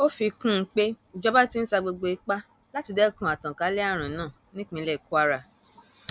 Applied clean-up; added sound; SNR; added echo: none; none; none; none.